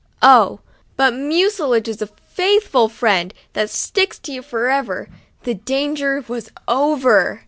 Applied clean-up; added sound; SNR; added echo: none; none; none; none.